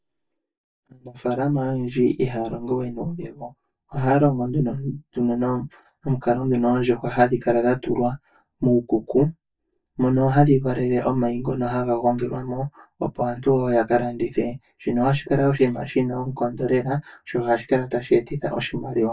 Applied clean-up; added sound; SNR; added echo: neural mask model DeepFilterNet 3.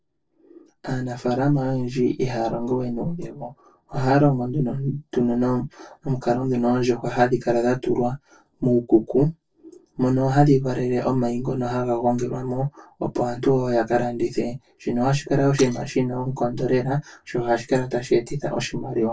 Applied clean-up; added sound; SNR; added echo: neural separator model SepFormer DNS4.